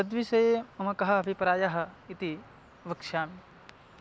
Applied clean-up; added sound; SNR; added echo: none; none; none; none.